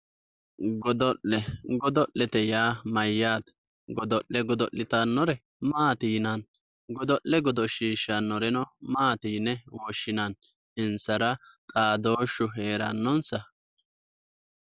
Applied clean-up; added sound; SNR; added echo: none; none; none; none.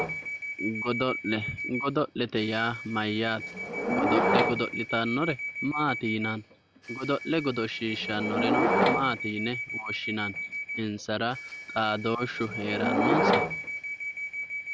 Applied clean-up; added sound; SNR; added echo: none; Subway, metro, underground / Door; 0 dB; none.